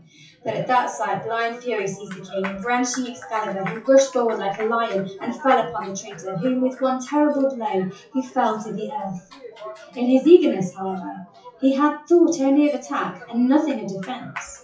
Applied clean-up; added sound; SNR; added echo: classical method WPE with log-MMSE.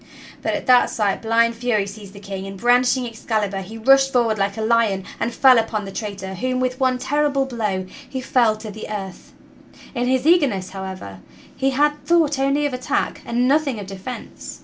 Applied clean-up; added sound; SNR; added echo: none; none; none; none.